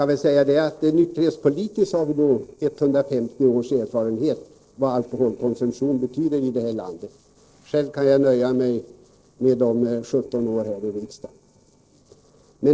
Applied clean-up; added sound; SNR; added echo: neural separator model SepFormer DNS4.